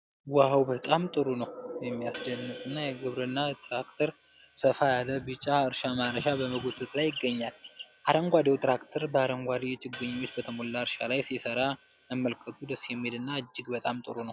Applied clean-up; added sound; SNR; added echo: none; Hi-hat; 17 dB; none.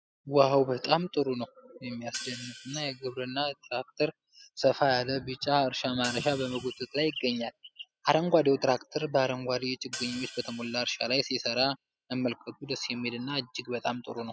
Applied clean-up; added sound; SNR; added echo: classical method spectral subtraction.